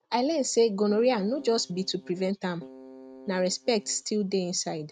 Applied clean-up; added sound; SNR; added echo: neural mask model RNNoise.